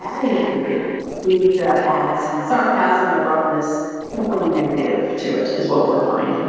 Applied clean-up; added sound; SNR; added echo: neural separator model SepFormer DNS4.